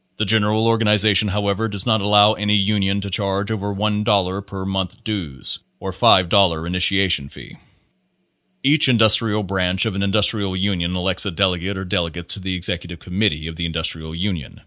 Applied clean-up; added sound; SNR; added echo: none; none; none; none.